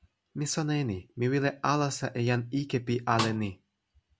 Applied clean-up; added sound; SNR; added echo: none; Snare drum; 7 dB; none.